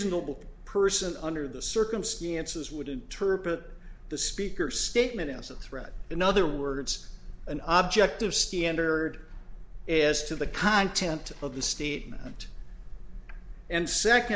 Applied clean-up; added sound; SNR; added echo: none; none; none; none.